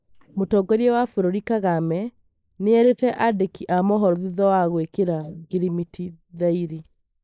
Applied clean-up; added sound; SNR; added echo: neural mask model Resemble Enhance denoiser.